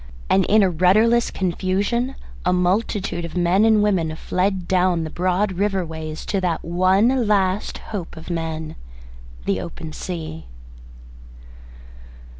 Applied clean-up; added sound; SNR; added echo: none; none; none; none.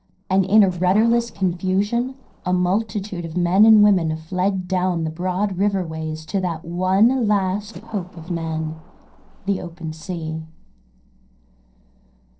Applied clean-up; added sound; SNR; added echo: neural separator model SepFormer DNS4.